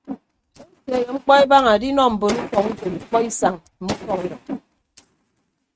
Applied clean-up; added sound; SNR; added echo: neural mask model RNNoise.